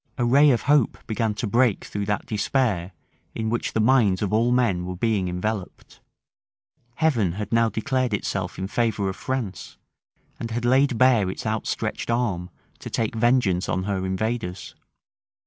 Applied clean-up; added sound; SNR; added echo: none; none; none; none.